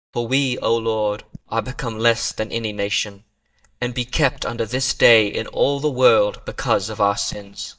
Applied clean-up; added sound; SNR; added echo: neural mask model DeepFilterNet 3.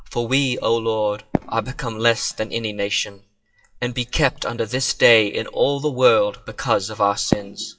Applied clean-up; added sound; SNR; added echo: classical method WPE with log-MMSE.